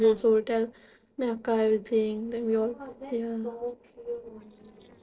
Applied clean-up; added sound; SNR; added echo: neural separator model SepFormer DNS4.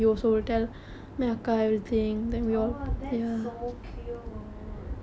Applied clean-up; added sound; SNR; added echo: none; none; none; none.